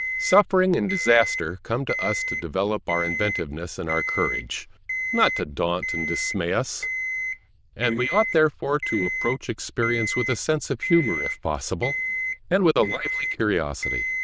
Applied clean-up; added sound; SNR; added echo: neural diffusion model UNIVERSE++.